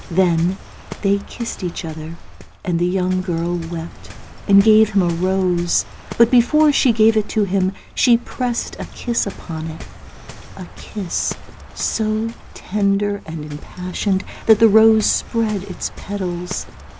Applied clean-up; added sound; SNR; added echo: none; Waves, surf; 16 dB; none.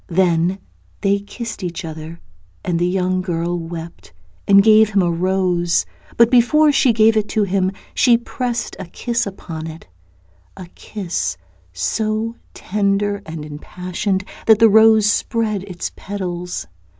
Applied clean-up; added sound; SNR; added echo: none; none; none; none.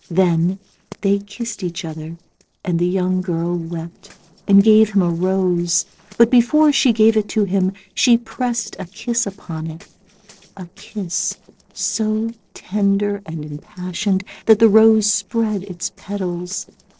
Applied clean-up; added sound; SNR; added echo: neural separator model SepFormer DNS4.